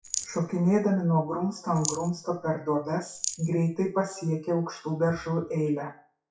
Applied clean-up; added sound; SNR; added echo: classical method WPE with log-MMSE.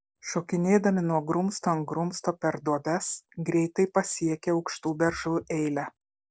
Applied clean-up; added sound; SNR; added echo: none; none; none; none.